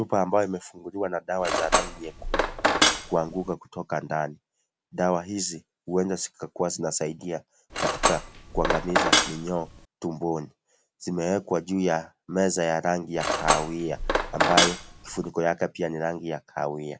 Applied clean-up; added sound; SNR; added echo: none; Cutlery, silverware; -3 dB; none.